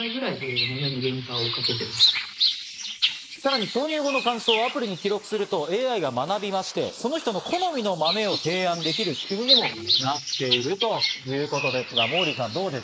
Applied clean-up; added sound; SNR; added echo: neural mask model Resemble Enhance denoiser.